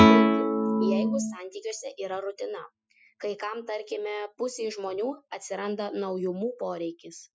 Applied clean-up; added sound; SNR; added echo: classical method Wiener filter.